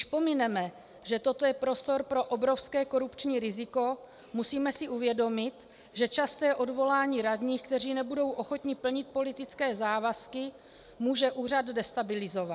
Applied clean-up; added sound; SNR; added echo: none; none; none; none.